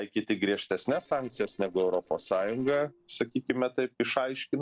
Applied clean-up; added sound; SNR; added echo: neural separator model SepFormer DNS4.